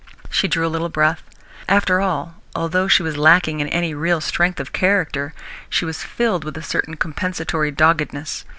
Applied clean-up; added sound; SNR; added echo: none; none; none; none.